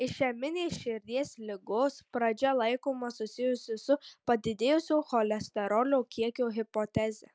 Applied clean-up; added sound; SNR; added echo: none; none; none; none.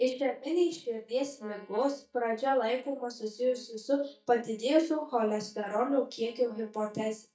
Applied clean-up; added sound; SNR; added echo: neural mask model DeepFilterNet 3.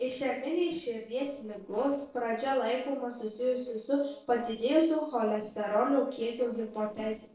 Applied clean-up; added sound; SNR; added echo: neural separator model SepFormer DNS4.